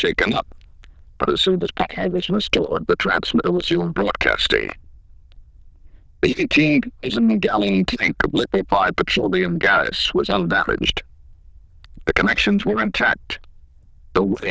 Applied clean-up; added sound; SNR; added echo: neural diffusion model UNIVERSE++.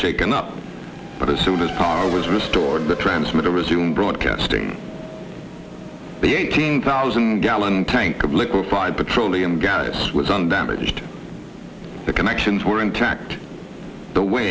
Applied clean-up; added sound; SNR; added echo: none; Race car, auto racing; 18 dB; none.